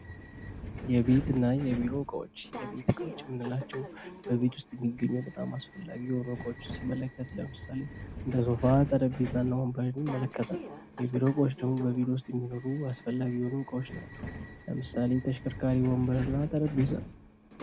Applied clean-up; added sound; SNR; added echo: none; Subway, metro, underground; 12 dB; none.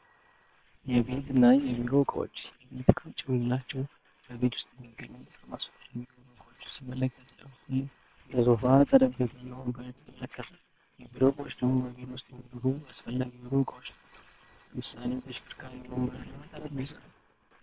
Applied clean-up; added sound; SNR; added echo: neural separator model SepFormer WHAM!.